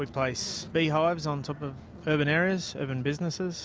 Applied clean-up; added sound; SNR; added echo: none; none; none; none.